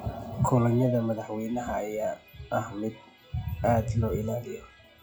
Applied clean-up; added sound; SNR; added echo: classical method log-MMSE.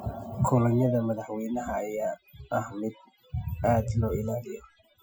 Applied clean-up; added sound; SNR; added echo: classical method Wiener filter.